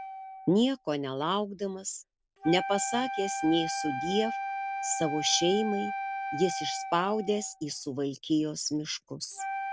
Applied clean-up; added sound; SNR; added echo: none; Wind instrument, woodwind instrument; 6 dB; none.